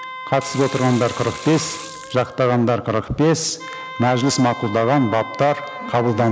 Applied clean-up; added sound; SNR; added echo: none; Sink (filling or washing) / Water + Wind instrument, woodwind instrument; 13 dB; none.